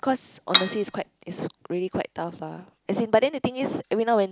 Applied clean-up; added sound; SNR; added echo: none; Cutlery, silverware / Dishes, pots, and pans; -2 dB; none.